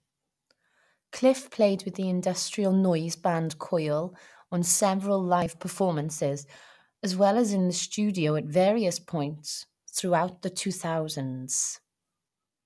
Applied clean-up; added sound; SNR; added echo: none; none; none; none.